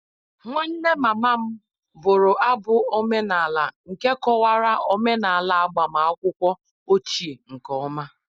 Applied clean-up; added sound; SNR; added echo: none; none; none; none.